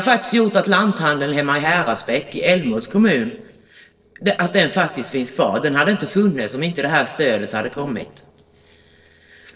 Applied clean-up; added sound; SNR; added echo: neural separator model SepFormer DNS4.